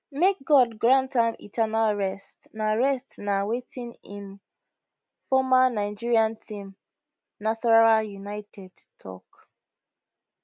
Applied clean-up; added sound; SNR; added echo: none; none; none; none.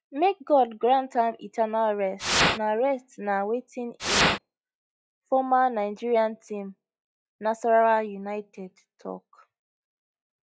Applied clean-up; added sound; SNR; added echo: classical method log-MMSE.